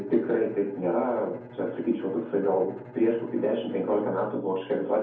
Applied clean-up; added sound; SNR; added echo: none; Bowed string instrument; 19 dB; reverberation time 0.6 s.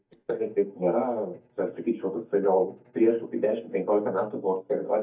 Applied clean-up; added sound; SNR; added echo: neural mask model DeepFilterNet 3.